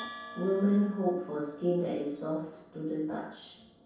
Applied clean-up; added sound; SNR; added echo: none; Bell; 18 dB; reverberation time 0.7 s.